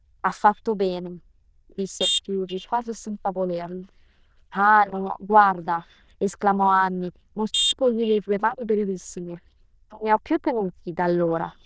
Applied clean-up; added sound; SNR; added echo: neural diffusion model UNIVERSE++.